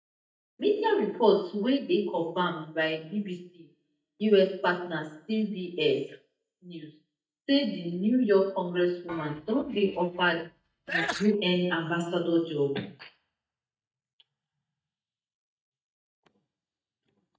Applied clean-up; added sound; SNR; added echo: neural mask model DeepFilterNet 3.